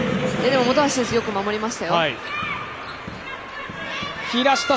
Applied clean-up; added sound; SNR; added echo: none; Coin (dropping); 18 dB; none.